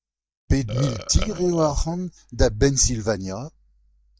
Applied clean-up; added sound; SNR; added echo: neural mask model DeepFilterNet 3.